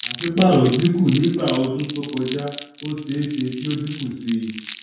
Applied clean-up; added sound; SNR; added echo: none; Crumpling, crinkling; 13 dB; reverberation time 0.6 s.